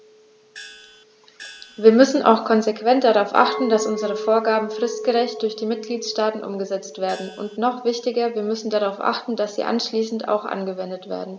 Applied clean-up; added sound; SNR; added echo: none; Gong + Chink, clink; 14 dB; none.